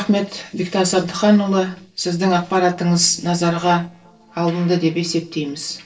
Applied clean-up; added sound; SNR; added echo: neural separator model SepFormer DNS4.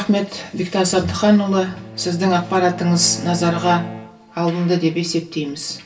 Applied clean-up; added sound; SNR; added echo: none; Bowed string instrument; 16 dB; reverberation time 0.2 s.